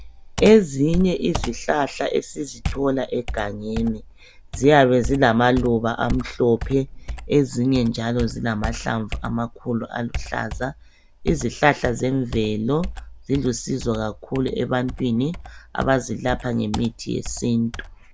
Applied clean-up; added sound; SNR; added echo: none; Computer keyboard; 11 dB; none.